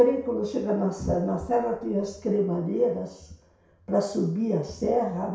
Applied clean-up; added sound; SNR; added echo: none; none; none; reverberation time 0.6 s.